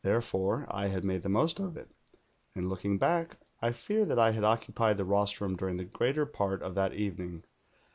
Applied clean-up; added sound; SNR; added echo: none; none; none; none.